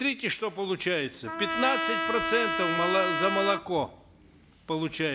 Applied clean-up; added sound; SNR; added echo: none; Trumpet; 3 dB; none.